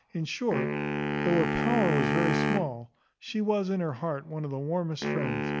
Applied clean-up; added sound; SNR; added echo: none; Wind instrument, woodwind instrument; 1 dB; none.